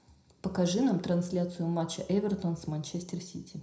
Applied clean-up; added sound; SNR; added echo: none; none; none; reverberation time 0.5 s.